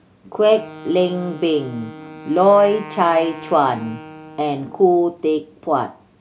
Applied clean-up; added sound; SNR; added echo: none; Wind instrument, woodwind instrument; 18 dB; none.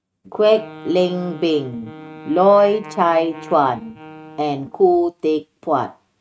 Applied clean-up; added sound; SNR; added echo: neural mask model RNNoise.